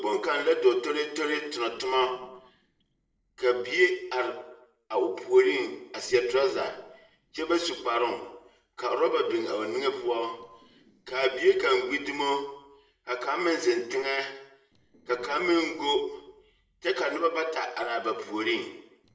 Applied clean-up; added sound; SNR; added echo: neural separator model SepFormer DNS4.